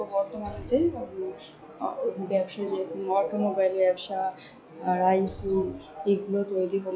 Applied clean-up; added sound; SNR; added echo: classical method log-MMSE.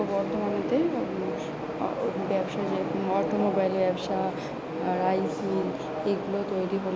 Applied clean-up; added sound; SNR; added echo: none; none; none; none.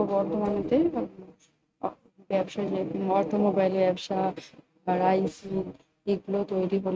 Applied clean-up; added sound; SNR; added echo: neural mask model RNNoise.